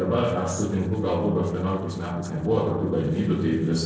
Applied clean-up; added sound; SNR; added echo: neural separator model SepFormer DNS4.